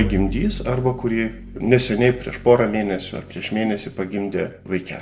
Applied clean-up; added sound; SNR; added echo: none; Bowed string instrument; 12 dB; reverberation time 0.6 s.